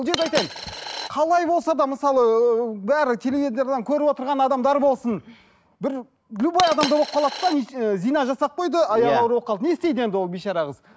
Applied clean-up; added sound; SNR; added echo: none; Coin (dropping); 7 dB; none.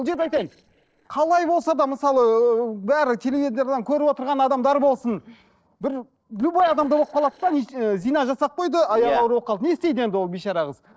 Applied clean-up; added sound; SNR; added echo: neural separator model SepFormer DNS4.